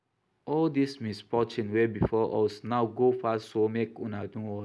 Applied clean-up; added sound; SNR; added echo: none; none; none; none.